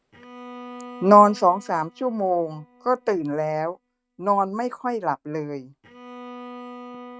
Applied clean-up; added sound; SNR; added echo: neural mask model RNNoise.